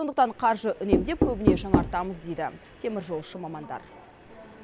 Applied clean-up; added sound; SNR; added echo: none; Knock; 0 dB; none.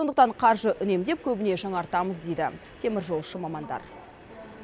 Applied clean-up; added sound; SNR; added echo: none; none; none; none.